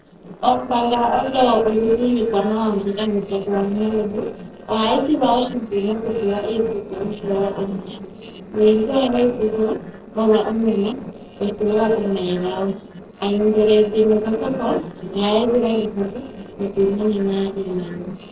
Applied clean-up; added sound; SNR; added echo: neural separator model SepFormer DNS4.